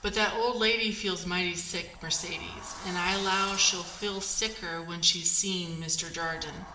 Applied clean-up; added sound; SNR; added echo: none; Sliding door; 17 dB; reverberation time 1.0 s.